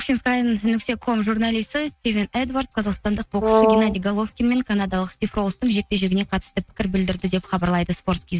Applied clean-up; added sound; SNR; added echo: neural mask model RNNoise.